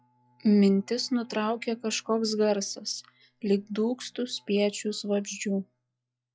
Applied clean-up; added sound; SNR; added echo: classical method log-MMSE.